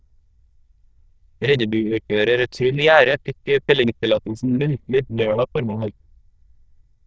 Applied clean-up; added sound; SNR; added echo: neural diffusion model UNIVERSE++.